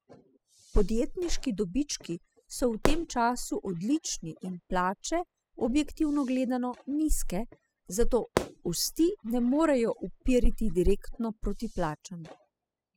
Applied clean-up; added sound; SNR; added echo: classical method spectral subtraction.